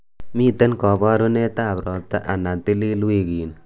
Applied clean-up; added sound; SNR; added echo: none; none; none; none.